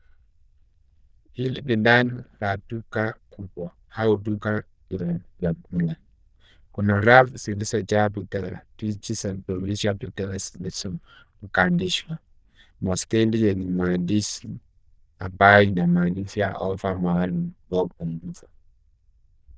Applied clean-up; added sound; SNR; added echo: neural diffusion model UNIVERSE++.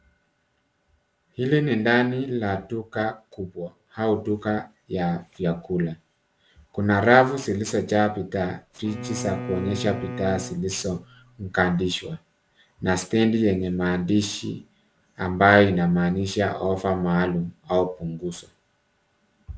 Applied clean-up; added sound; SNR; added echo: none; Bowed string instrument; 11 dB; none.